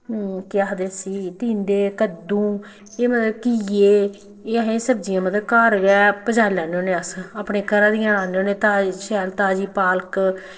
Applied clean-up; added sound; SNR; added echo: neural separator model SepFormer DNS4.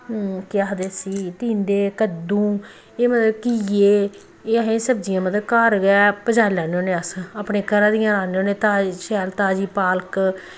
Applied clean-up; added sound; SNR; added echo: none; none; none; none.